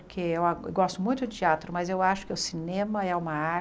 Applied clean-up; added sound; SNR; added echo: none; none; none; none.